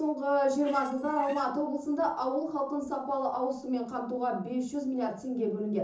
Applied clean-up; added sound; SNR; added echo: neural separator model SepFormer DNS4.